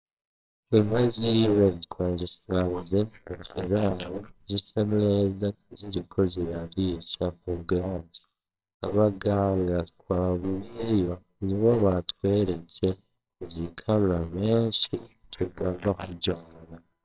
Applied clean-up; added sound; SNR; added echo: neural separator model SepFormer WHAMR!.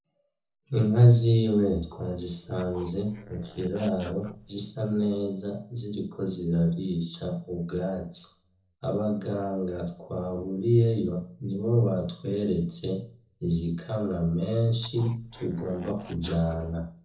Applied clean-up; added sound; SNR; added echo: neural separator model SepFormer DNS4.